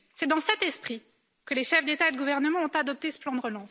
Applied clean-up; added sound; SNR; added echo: none; none; none; none.